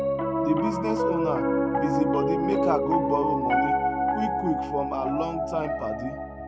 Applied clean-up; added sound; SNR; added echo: none; Piano; -5 dB; none.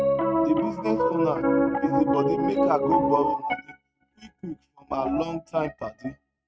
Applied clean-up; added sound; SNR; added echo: neural mask model RNNoise.